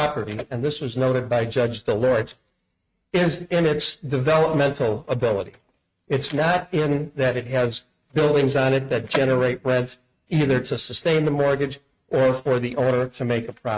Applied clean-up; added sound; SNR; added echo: neural mask model RNNoise.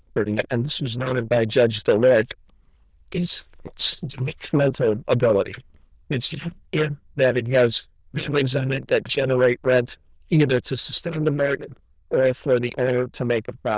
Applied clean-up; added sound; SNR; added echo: neural diffusion model UNIVERSE++.